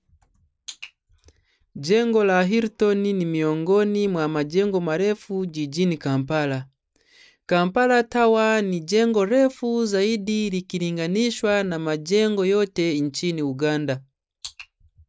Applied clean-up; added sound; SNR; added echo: none; none; none; none.